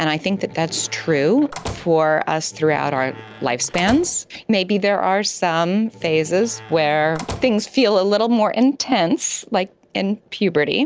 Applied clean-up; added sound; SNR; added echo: none; Slam; 16 dB; none.